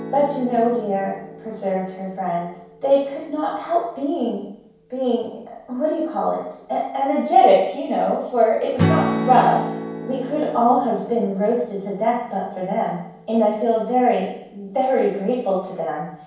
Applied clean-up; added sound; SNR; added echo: none; Strum; 10 dB; reverberation time 0.7 s.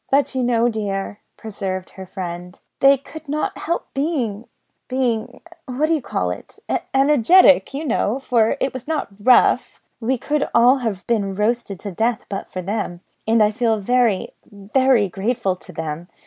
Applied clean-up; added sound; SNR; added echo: none; none; none; none.